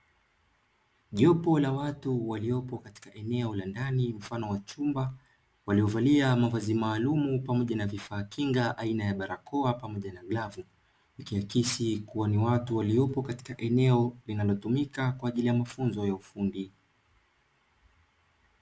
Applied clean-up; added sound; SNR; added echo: none; none; none; none.